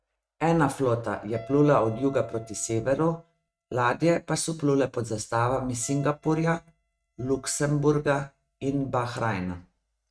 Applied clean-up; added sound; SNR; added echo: neural mask model RNNoise.